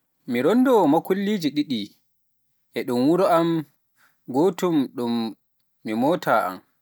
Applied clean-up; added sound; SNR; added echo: none; none; none; none.